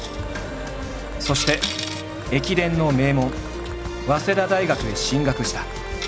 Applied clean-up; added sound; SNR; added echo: none; Coin (dropping) + Cheering; 11 dB; none.